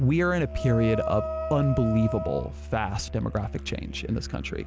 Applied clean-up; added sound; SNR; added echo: none; Wind instrument, woodwind instrument + Musical instrument; 7 dB; none.